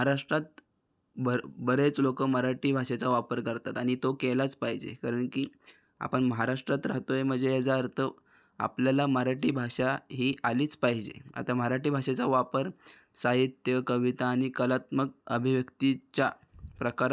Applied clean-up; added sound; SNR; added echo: none; none; none; none.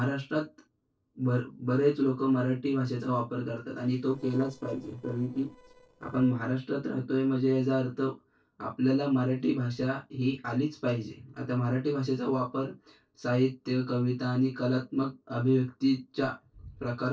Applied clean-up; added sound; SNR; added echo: neural separator model SepFormer DNS4.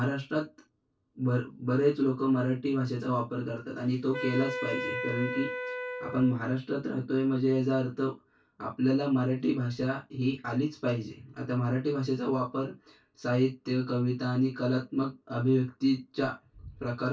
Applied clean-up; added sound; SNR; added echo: none; Wind instrument, woodwind instrument; 6 dB; reverberation time 0.2 s.